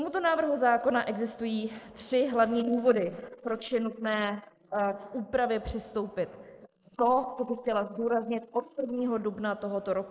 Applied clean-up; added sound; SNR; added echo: neural mask model Resemble Enhance denoiser.